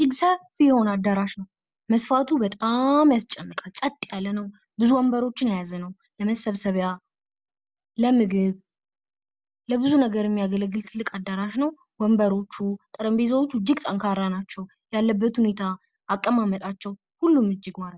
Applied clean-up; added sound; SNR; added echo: none; none; none; none.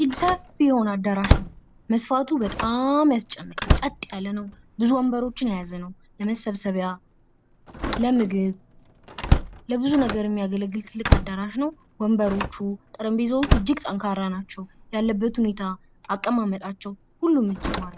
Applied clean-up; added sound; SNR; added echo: none; Slam; 4 dB; none.